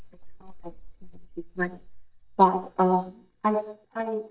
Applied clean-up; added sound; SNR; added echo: neural mask model DeepFilterNet 3.